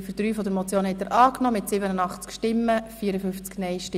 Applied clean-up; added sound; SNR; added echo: none; none; none; none.